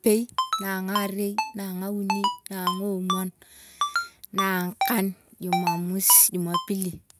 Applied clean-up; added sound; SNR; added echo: none; Ringtone; 4 dB; none.